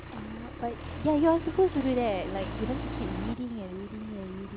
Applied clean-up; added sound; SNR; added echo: none; Accelerating, revving, vroom; 8 dB; none.